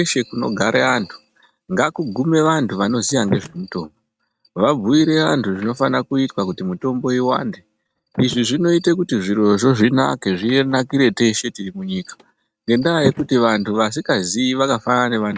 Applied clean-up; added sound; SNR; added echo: neural mask model RNNoise.